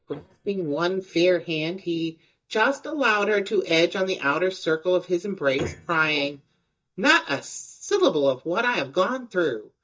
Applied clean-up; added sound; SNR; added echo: neural mask model DeepFilterNet 3.